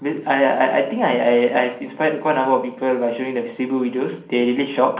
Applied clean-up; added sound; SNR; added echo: none; none; none; reverberation time 0.6 s.